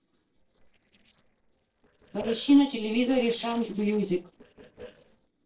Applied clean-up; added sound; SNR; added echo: neural separator model SepFormer DNS4.